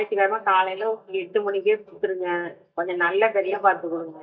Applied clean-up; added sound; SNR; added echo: neural mask model DeepFilterNet 3.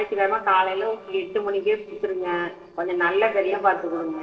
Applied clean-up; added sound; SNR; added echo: neural separator model SepFormer DNS4.